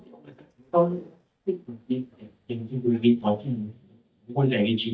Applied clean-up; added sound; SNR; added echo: neural mask model DeepFilterNet 3.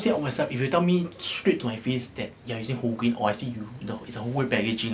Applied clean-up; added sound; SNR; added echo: none; none; none; none.